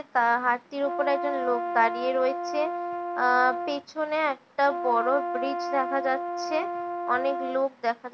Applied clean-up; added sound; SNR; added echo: none; Brass instrument; 5 dB; none.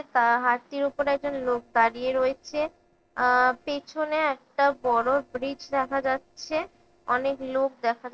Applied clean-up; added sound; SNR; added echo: neural separator model SepFormer DNS4.